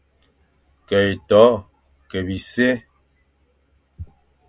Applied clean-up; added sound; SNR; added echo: none; none; none; none.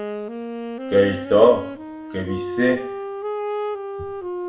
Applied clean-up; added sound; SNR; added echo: none; Wind instrument, woodwind instrument; 6 dB; reverberation time 0.5 s.